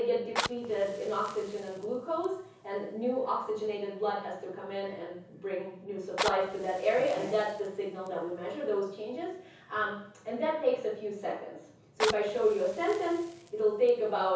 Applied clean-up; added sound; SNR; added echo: none; Fire; 12 dB; reverberation time 0.6 s.